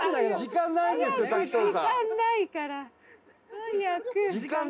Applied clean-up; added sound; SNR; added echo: none; none; none; reverberation time 0.3 s.